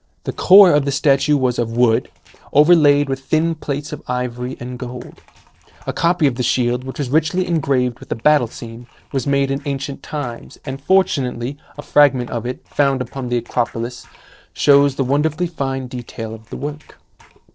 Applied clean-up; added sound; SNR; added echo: neural separator model SepFormer DNS4.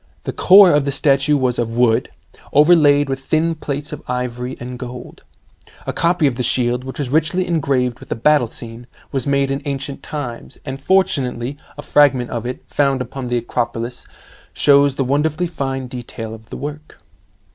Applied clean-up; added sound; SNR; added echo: none; none; none; none.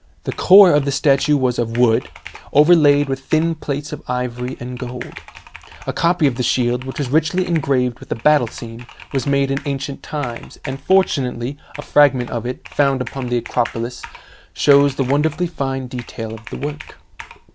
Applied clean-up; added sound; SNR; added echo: none; Computer keyboard; 20 dB; none.